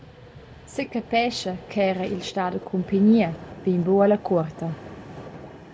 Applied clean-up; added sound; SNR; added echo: none; Vehicle; 17 dB; none.